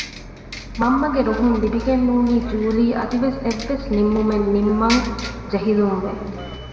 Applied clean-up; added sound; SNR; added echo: none; Bus; 11 dB; reverberation time 1.8 s.